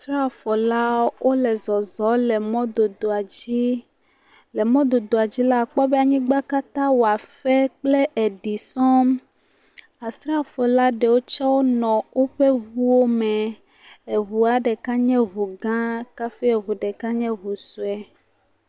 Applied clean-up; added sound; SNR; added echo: none; none; none; none.